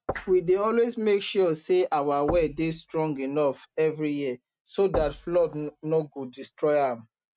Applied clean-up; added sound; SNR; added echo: neural mask model RNNoise.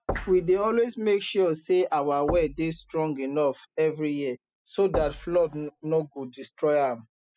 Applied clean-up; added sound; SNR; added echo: classical method spectral subtraction.